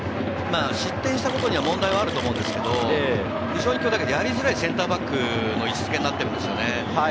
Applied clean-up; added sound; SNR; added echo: none; Camera; 13 dB; none.